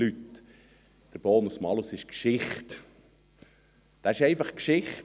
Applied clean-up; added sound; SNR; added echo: none; none; none; none.